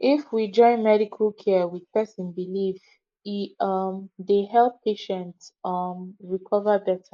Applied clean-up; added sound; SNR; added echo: neural mask model Resemble Enhance denoiser.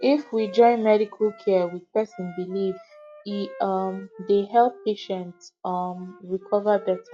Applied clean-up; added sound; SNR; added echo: classical method log-MMSE.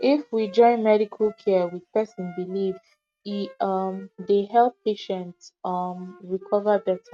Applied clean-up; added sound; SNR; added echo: neural mask model RNNoise.